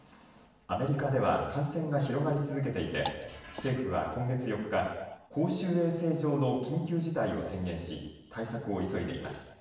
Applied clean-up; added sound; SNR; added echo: none; Drip / Water; 10 dB; reverberation time 1.0 s.